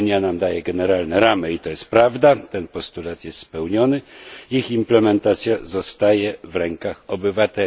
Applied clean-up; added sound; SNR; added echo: none; none; none; none.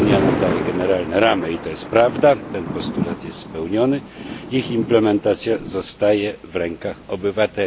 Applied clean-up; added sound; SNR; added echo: none; Thunder; 7 dB; none.